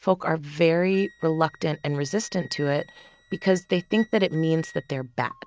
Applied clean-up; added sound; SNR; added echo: neural mask model RNNoise.